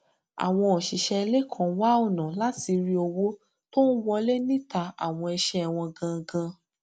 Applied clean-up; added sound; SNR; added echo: none; none; none; none.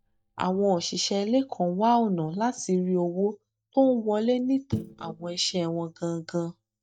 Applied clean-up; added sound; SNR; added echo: neural mask model DeepFilterNet 3.